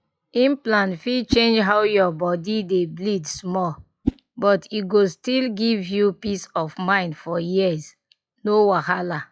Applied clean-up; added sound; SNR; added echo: classical method log-MMSE.